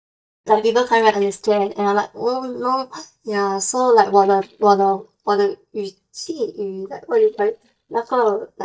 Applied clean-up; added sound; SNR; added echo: neural mask model DeepFilterNet 3.